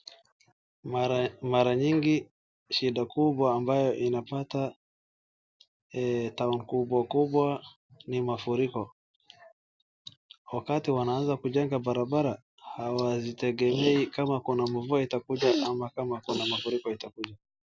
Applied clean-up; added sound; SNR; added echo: none; none; none; none.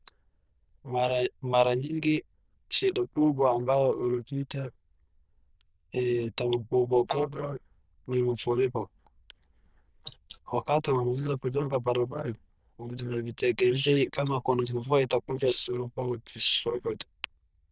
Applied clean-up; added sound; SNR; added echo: neural diffusion model UNIVERSE++.